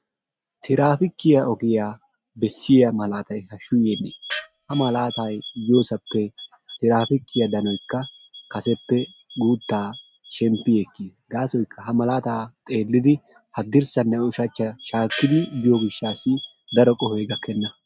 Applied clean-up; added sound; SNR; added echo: neural mask model RNNoise.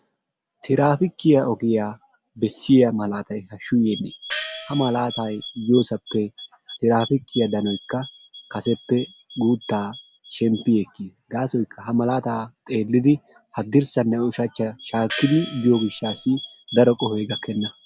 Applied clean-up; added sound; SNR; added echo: none; Gong; 11 dB; none.